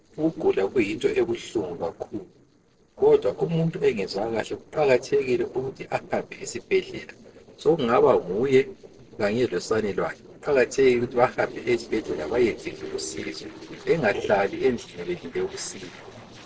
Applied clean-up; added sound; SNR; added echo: neural separator model SepFormer DNS4.